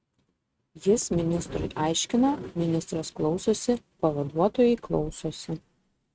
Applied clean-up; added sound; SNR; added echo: neural mask model RNNoise.